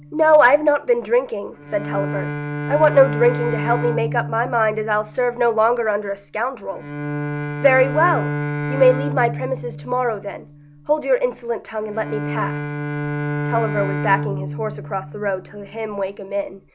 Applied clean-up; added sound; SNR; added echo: none; Bowed string instrument; 6 dB; none.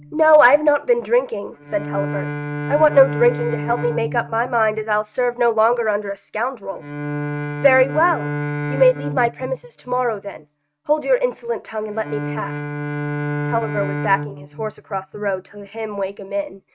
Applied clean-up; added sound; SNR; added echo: neural mask model RNNoise.